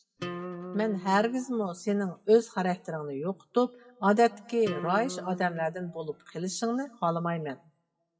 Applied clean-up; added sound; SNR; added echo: classical method WPE with log-MMSE.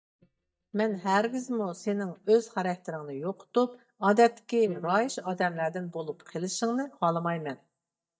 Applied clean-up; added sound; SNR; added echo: neural mask model DeepFilterNet 3.